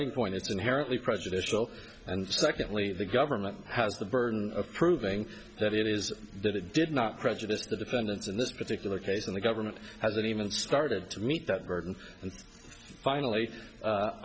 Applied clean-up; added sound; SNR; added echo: none; none; none; none.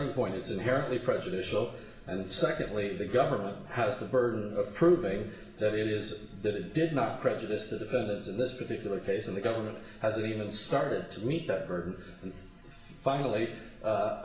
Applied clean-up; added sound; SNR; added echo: none; none; none; reverberation time 0.8 s.